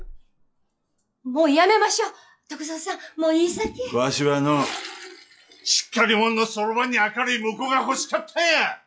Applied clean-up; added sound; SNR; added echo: classical method log-MMSE.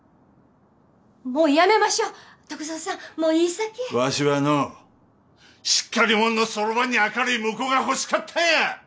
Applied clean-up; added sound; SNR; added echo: none; none; none; none.